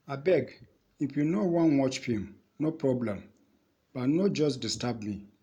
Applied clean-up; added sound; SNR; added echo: none; none; none; none.